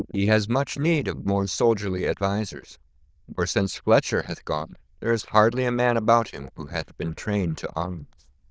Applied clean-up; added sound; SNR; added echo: neural diffusion model UNIVERSE++.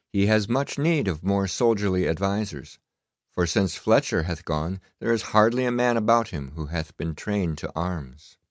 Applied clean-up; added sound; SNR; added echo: none; none; none; none.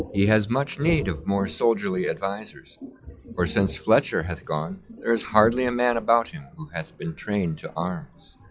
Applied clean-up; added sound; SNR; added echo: classical method log-MMSE.